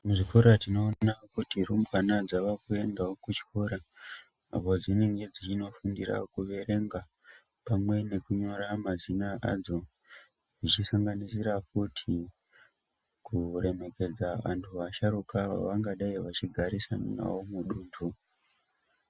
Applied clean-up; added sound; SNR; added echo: none; none; none; none.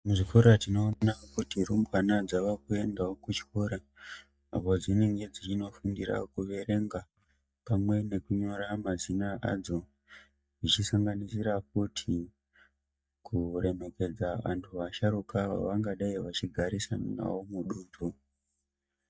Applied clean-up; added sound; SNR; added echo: neural mask model DeepFilterNet 3.